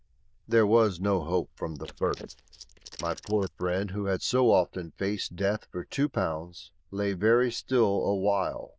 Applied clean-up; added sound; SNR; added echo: neural diffusion model UNIVERSE++.